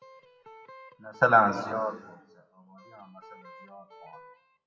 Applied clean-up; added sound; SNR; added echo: classical method WPE with log-MMSE.